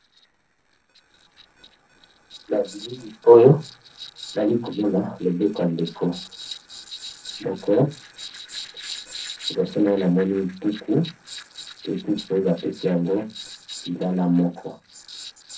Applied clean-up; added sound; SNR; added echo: neural separator model SepFormer DNS4.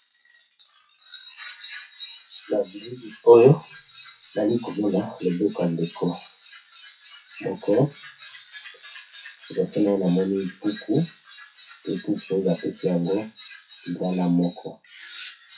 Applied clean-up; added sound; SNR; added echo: classical method WPE with log-MMSE.